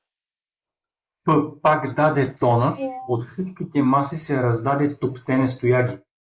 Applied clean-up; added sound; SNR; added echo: neural mask model Resemble Enhance denoiser.